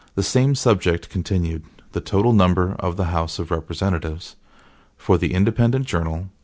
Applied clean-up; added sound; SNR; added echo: none; none; none; none.